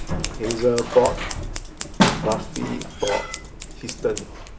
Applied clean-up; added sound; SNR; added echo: none; Scissors; 2 dB; reverberation time 0.4 s.